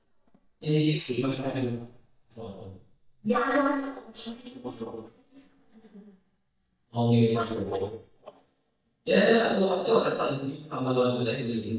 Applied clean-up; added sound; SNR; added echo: neural mask model DeepFilterNet 3.